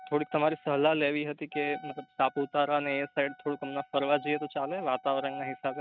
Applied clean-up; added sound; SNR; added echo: neural mask model RNNoise.